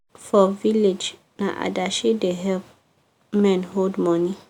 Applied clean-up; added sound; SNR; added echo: none; none; none; none.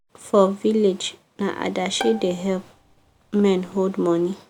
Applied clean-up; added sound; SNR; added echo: none; Bowed string instrument; 15 dB; none.